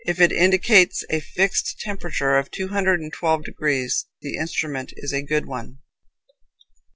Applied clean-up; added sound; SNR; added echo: none; none; none; none.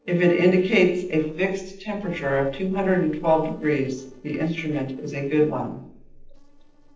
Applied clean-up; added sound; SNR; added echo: neural separator model SepFormer DNS4.